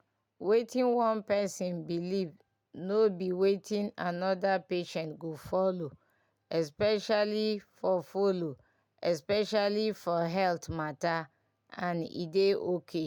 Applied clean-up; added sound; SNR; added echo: none; none; none; none.